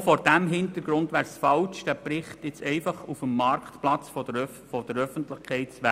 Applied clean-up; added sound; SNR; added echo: none; none; none; none.